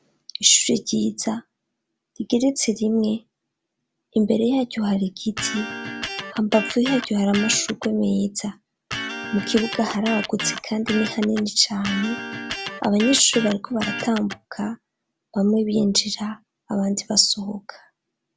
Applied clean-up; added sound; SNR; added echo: none; Electric guitar; 8 dB; none.